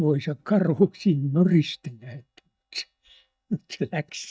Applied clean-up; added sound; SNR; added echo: neural mask model DeepFilterNet 3.